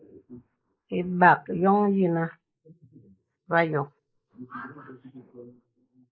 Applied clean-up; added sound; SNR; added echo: neural mask model Resemble Enhance denoiser.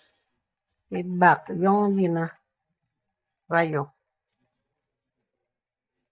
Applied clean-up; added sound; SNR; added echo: neural mask model DeepFilterNet 3.